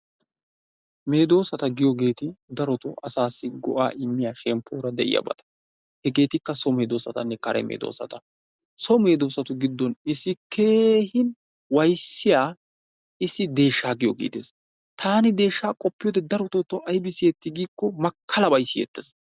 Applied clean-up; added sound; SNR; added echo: none; none; none; none.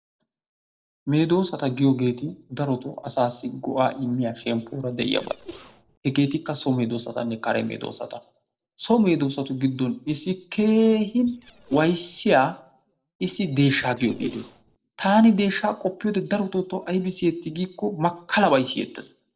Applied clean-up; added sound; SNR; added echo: neural separator model SepFormer DNS4.